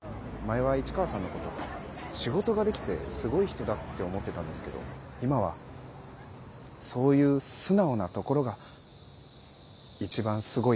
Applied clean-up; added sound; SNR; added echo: none; none; none; none.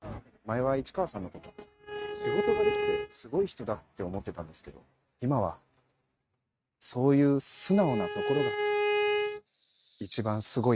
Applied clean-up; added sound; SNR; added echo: neural mask model RNNoise.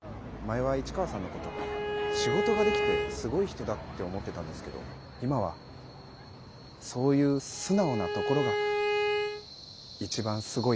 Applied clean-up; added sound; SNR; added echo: none; Bowed string instrument; 0 dB; none.